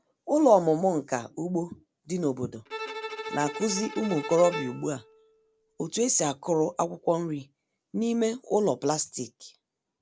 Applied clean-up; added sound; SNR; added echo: none; Bowed string instrument; 10 dB; none.